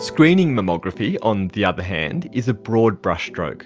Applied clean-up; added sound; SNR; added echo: none; none; none; none.